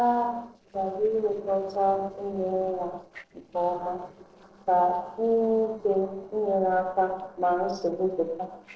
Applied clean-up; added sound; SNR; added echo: neural separator model SepFormer DNS4.